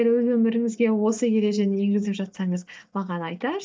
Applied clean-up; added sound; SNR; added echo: neural mask model DeepFilterNet 3.